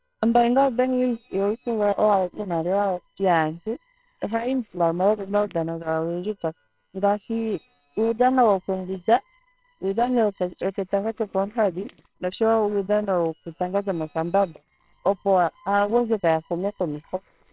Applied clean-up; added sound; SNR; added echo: neural separator model SepFormer WHAMR!.